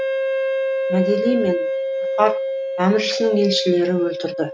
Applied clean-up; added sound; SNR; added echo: none; Wind instrument, woodwind instrument; 2 dB; none.